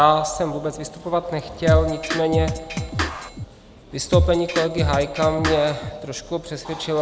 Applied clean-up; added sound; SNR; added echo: none; Drum kit; 1 dB; none.